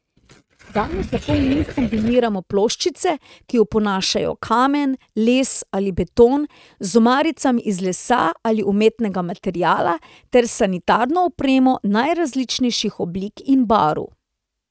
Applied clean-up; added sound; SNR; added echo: neural mask model RNNoise.